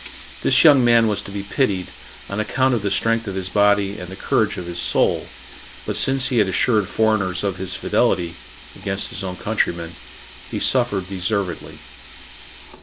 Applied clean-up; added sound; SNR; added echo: none; Sink (filling or washing); 16 dB; none.